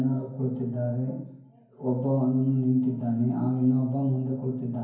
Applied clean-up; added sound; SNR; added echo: none; none; none; reverberation time 0.9 s.